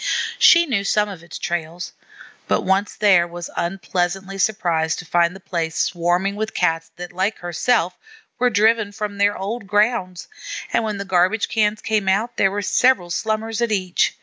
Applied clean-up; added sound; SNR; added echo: none; none; none; none.